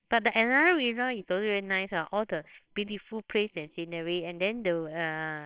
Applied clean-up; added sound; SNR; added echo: neural separator model SepFormer WHAMR!.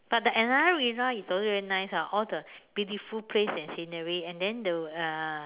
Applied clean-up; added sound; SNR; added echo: none; none; none; none.